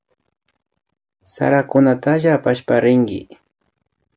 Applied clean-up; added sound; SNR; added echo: none; none; none; none.